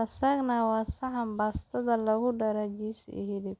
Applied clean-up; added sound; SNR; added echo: none; none; none; none.